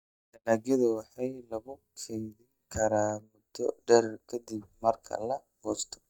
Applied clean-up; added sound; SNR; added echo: neural mask model DeepFilterNet 3.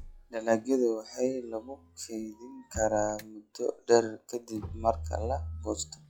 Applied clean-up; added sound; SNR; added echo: classical method log-MMSE.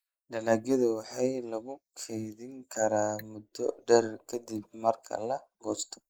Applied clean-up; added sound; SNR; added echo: neural mask model Resemble Enhance denoiser.